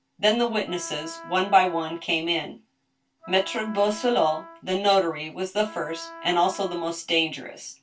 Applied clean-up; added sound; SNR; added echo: none; Wind instrument, woodwind instrument; 17 dB; reverberation time 0.2 s.